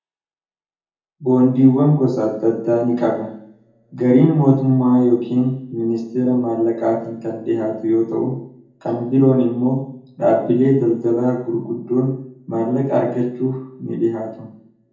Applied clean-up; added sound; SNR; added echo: none; none; none; reverberation time 0.7 s.